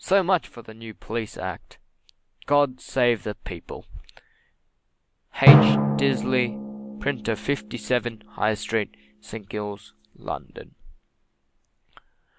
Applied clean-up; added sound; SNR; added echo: none; Drum; 0 dB; none.